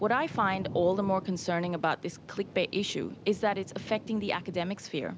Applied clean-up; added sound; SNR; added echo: none; Thunder / Rain; 14 dB; none.